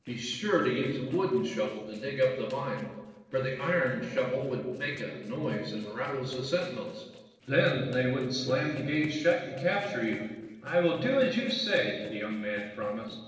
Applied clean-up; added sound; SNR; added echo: neural separator model SepFormer DNS4.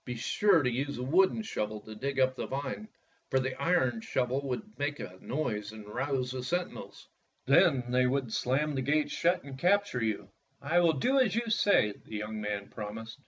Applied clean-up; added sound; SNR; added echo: none; none; none; none.